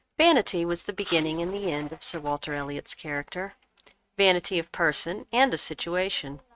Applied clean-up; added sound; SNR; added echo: neural mask model RNNoise.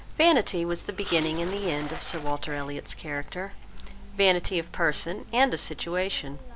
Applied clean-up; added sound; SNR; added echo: none; Bicycle + Cough; 17 dB; none.